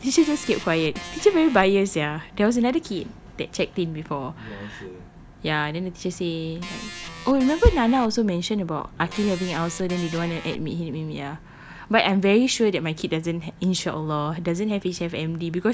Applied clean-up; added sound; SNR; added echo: none; Organ; 13 dB; none.